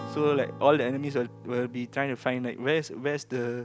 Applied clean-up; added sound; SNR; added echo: none; Acoustic guitar / Strum; 16 dB; none.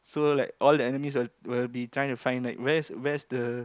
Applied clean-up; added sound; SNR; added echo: none; none; none; none.